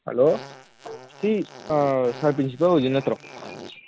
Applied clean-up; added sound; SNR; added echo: none; Fart; 18 dB; none.